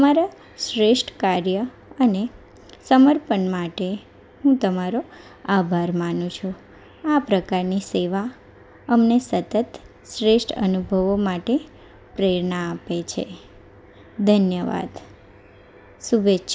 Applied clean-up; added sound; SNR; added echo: none; none; none; none.